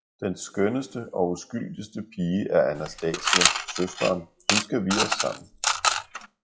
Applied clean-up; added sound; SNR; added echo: classical method WPE with log-MMSE.